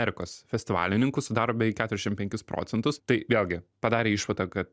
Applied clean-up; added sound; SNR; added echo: none; none; none; none.